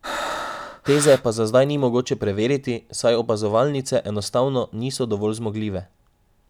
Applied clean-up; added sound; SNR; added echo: none; Breathing; 9 dB; none.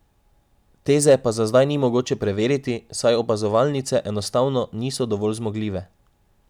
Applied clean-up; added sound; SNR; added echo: none; none; none; none.